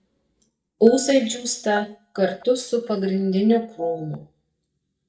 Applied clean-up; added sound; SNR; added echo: neural mask model DeepFilterNet 3.